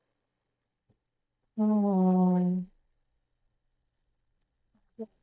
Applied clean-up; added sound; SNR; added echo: neural mask model DeepFilterNet 3.